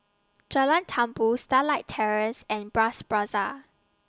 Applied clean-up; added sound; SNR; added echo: none; none; none; none.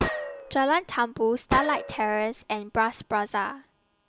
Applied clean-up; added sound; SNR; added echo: none; Gunshot, gunfire; 7 dB; none.